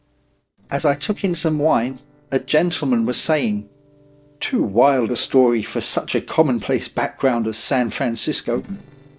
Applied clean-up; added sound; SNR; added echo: neural separator model SepFormer DNS4.